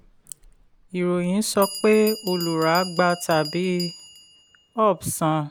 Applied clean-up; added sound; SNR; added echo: none; Bell; 15 dB; none.